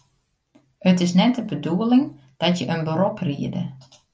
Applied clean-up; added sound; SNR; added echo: none; none; none; none.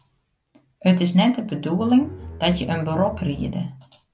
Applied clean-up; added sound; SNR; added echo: none; Bowed string instrument; 14 dB; none.